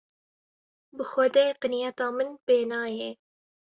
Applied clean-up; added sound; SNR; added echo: none; none; none; none.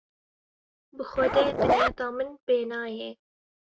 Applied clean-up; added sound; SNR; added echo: none; Zipper (clothing); -3 dB; none.